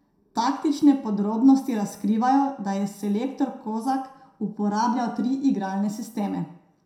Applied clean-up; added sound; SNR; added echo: none; none; none; reverberation time 0.5 s.